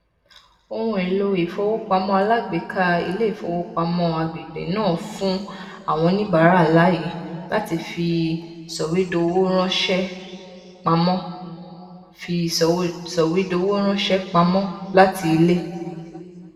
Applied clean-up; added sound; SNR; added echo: none; none; none; reverberation time 2.3 s.